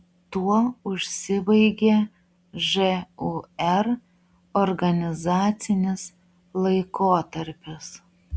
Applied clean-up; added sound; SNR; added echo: none; none; none; none.